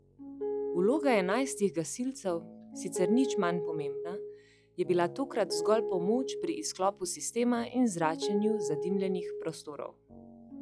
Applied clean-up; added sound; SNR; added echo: classical method log-MMSE.